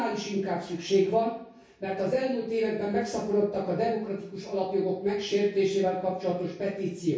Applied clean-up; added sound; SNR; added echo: none; none; none; reverberation time 0.6 s.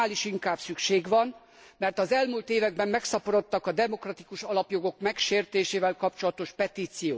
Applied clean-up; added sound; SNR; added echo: none; none; none; none.